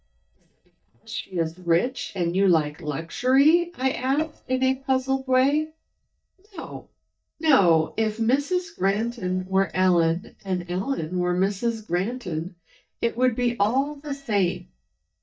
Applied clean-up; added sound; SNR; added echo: neural mask model DeepFilterNet 3.